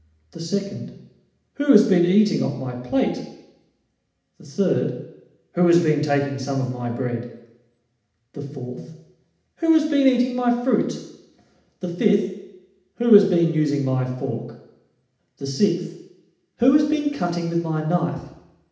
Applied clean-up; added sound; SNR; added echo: none; none; none; reverberation time 0.8 s.